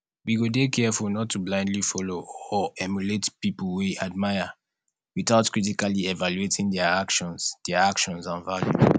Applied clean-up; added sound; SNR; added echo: none; none; none; none.